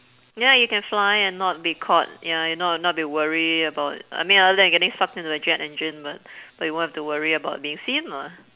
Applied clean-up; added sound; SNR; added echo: none; none; none; none.